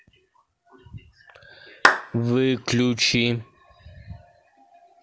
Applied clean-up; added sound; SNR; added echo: none; Clapping; -2 dB; none.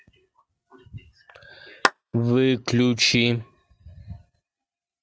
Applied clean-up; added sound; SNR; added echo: neural mask model RNNoise.